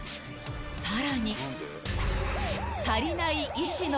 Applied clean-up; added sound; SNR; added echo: none; Liquid; 16 dB; none.